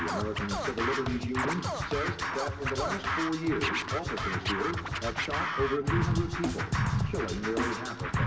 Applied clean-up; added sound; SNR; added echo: none; Scratching (performance technique); -2 dB; reverberation time 1.1 s.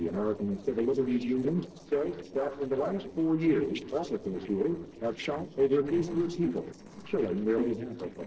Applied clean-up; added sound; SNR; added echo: neural separator model SepFormer DNS4.